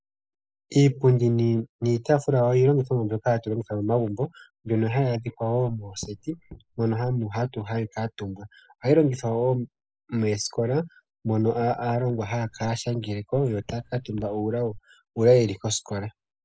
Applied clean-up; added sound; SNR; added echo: neural mask model Resemble Enhance denoiser.